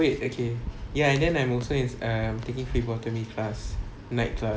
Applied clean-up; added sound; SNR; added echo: none; none; none; none.